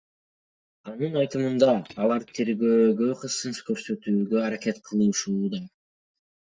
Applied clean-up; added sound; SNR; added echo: neural mask model DeepFilterNet 3.